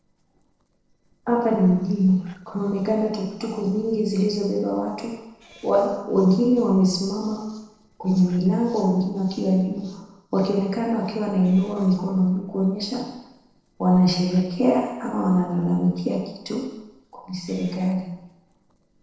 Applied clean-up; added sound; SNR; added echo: neural separator model SepFormer DNS4.